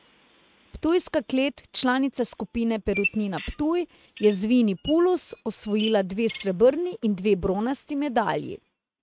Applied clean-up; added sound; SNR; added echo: neural mask model RNNoise.